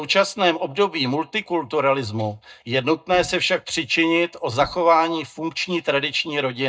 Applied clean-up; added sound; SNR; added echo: neural mask model DeepFilterNet 3.